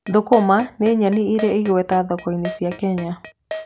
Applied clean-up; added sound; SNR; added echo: none; Keyboard (musical); 15 dB; none.